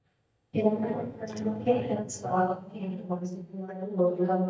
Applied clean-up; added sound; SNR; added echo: neural mask model DeepFilterNet 3.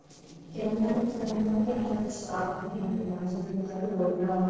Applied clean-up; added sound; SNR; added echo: neural separator model SepFormer DNS4.